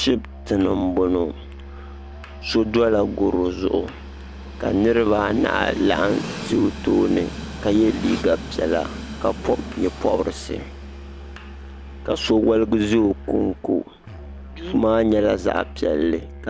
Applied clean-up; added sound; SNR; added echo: none; Musical instrument + Train; 13 dB; none.